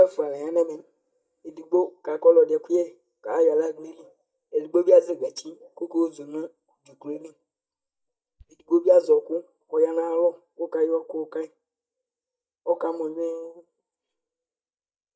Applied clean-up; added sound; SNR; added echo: neural mask model DeepFilterNet 3.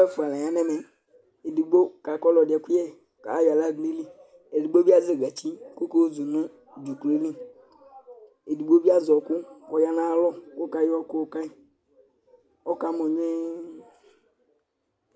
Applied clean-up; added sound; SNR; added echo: none; none; none; none.